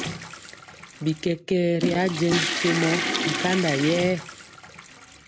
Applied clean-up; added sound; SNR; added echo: none; Toilet flush / Water; 4 dB; none.